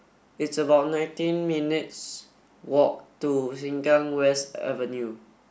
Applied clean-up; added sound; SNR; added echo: none; none; none; none.